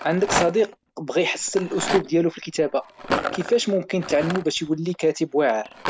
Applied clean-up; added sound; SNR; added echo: none; Rattle; 8 dB; none.